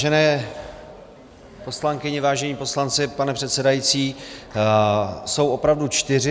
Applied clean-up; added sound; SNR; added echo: none; none; none; none.